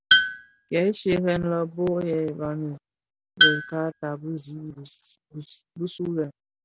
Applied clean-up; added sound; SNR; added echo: none; Tools; -1 dB; none.